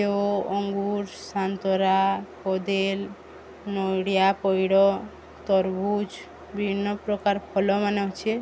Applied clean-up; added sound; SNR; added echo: none; none; none; none.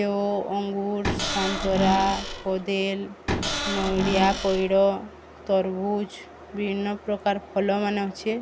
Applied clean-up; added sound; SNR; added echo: none; Cupboard open or close / Door; 2 dB; none.